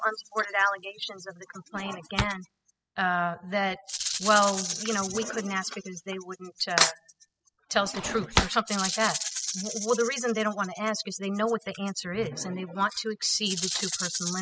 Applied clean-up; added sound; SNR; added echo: classical method spectral subtraction.